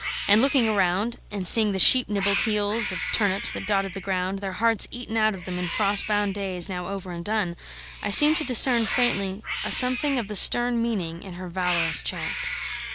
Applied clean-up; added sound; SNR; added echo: none; Cat; 10 dB; none.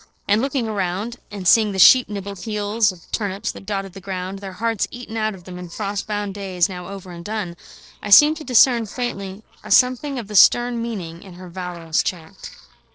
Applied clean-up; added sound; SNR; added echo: neural separator model SepFormer DNS4.